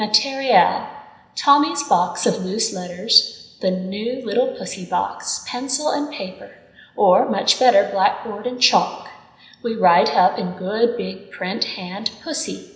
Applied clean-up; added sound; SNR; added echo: none; none; none; reverberation time 0.9 s.